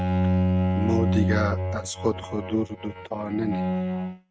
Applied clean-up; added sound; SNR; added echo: neural mask model RNNoise.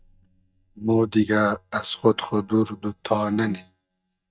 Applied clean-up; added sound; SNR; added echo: neural mask model DeepFilterNet 3.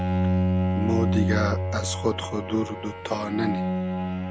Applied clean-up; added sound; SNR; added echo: none; Bowed string instrument; -4 dB; none.